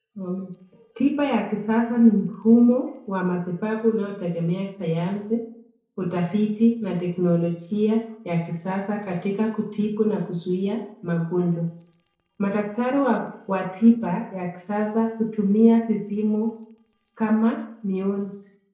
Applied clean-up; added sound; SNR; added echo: neural separator model SepFormer DNS4.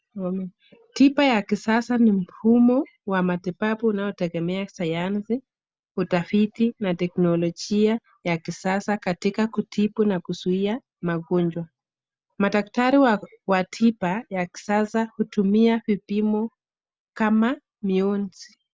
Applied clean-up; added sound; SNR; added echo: none; none; none; none.